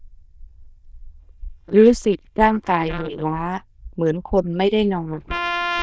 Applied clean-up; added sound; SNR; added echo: neural diffusion model UNIVERSE++.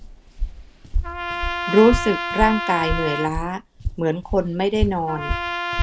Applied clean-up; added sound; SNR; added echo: none; Walk, footsteps + Trumpet; 3 dB; none.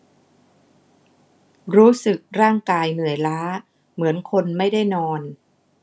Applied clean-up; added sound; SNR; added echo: none; none; none; none.